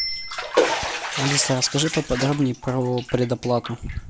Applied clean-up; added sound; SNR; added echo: none; Bathtub (filling or washing) + Bicycle bell; 4 dB; none.